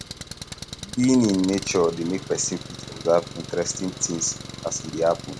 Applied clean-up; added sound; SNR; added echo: none; Engine; 12 dB; none.